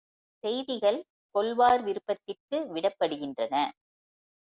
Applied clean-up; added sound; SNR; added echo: none; none; none; none.